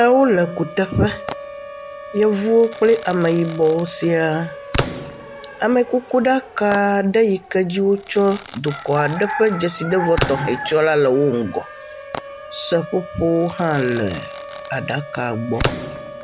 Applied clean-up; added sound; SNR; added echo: none; Crackle / Fireworks + Siren; 12 dB; none.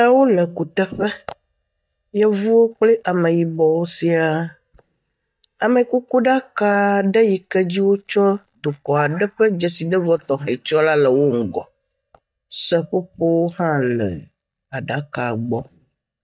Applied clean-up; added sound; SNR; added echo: neural mask model DeepFilterNet 3.